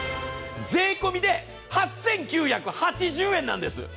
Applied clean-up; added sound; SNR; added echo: none; none; none; none.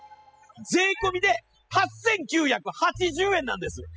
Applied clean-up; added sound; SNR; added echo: classical method spectral subtraction.